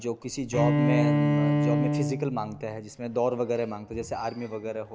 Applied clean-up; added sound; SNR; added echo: none; Bowed string instrument; -5 dB; none.